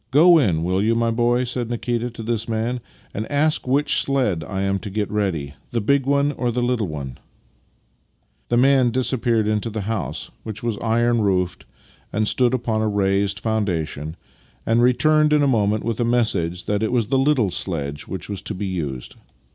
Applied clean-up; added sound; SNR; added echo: none; none; none; none.